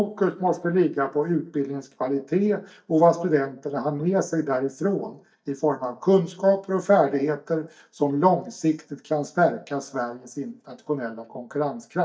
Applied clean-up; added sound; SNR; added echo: neural mask model DeepFilterNet 3.